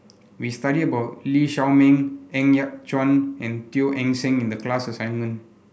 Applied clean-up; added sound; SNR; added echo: none; none; none; none.